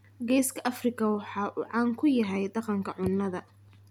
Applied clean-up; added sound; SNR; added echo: none; none; none; none.